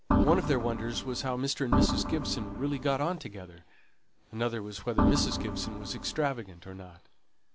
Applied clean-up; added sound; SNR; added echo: none; Organ; -3 dB; none.